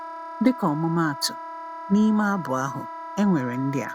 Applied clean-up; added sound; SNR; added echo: none; Wind instrument, woodwind instrument; 11 dB; none.